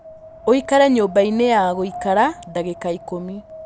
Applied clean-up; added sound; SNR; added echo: none; Wind; 18 dB; none.